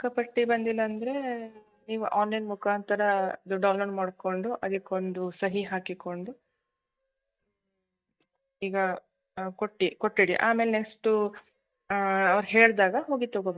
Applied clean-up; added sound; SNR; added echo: neural mask model DeepFilterNet 3.